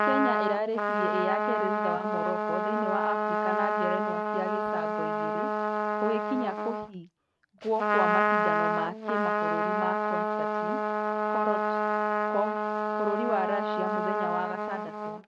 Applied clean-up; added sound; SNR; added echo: neural mask model RNNoise.